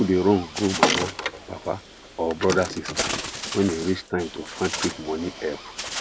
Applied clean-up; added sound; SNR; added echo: none; Bird; 4 dB; none.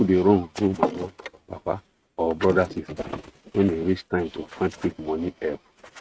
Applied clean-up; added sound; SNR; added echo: neural mask model RNNoise.